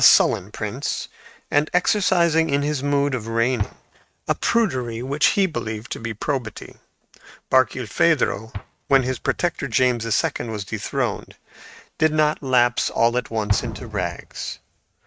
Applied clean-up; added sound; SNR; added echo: neural mask model RNNoise.